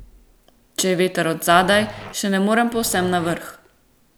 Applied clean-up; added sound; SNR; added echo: none; Growling; 17 dB; none.